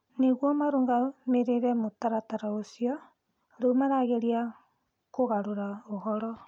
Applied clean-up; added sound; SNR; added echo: none; none; none; none.